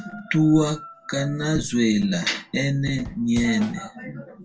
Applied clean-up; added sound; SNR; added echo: none; Drum / Drum kit; 13 dB; reverberation time 0.1 s.